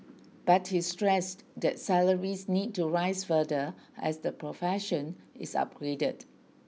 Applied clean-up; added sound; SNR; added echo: none; none; none; none.